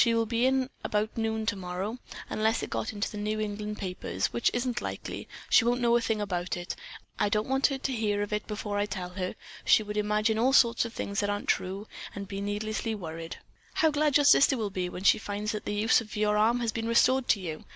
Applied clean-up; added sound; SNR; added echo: neural mask model Resemble Enhance denoiser.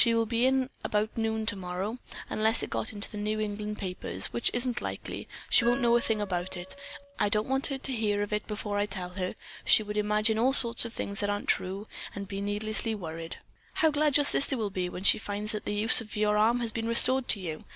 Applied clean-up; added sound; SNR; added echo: none; Wind instrument, woodwind instrument; 15 dB; none.